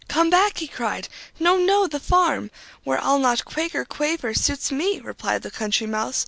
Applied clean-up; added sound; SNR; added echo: none; none; none; none.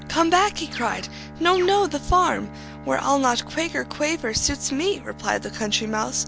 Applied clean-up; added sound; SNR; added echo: none; Bird + Bowed string instrument; 15 dB; none.